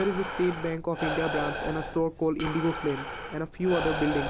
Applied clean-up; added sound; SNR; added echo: none; Breathing; 5 dB; none.